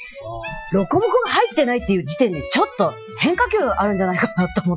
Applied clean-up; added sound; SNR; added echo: classical method Wiener filter.